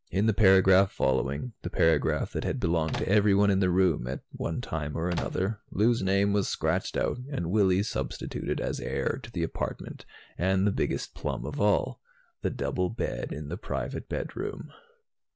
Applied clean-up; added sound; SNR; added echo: none; Microwave oven; 11 dB; none.